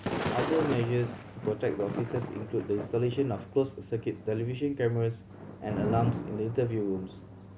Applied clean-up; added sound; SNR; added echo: none; Thunder / Rain; 7 dB; none.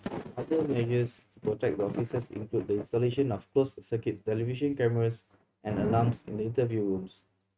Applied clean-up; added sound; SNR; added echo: neural mask model RNNoise.